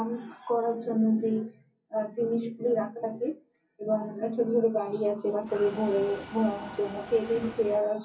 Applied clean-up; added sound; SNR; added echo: none; Mechanisms; 14 dB; reverberation time 0.3 s.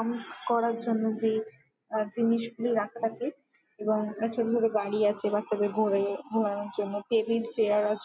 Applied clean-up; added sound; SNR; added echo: none; none; none; none.